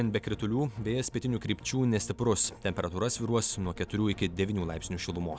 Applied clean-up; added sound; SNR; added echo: none; none; none; none.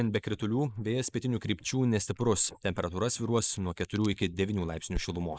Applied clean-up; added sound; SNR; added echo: neural mask model Resemble Enhance denoiser.